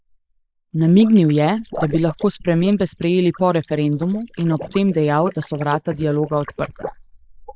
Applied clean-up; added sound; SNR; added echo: neural mask model Resemble Enhance denoiser.